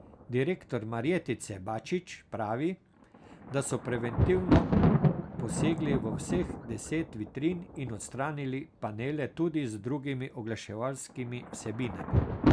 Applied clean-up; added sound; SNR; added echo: none; Thunder; -1 dB; none.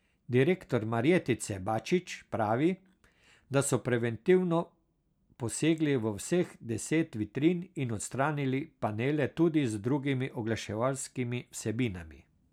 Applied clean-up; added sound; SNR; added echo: none; none; none; none.